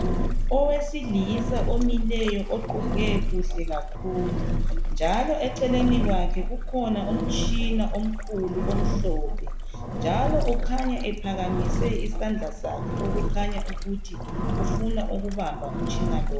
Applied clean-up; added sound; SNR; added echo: none; Engine; -3 dB; reverberation time 1.0 s.